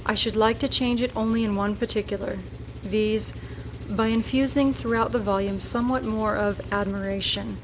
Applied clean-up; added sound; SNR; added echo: none; Engine; 11 dB; none.